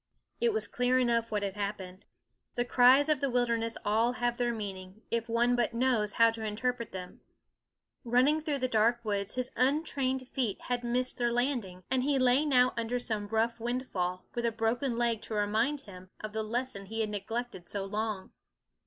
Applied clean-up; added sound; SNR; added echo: none; none; none; none.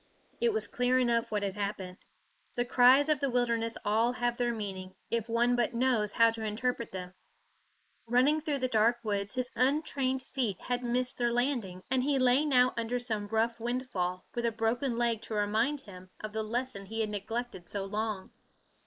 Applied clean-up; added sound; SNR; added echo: neural mask model Resemble Enhance denoiser.